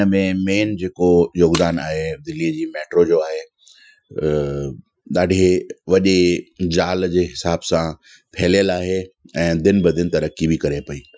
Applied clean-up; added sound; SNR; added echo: classical method Wiener filter.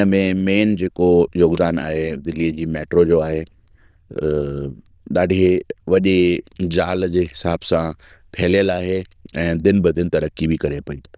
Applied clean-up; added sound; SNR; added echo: neural diffusion model UNIVERSE++.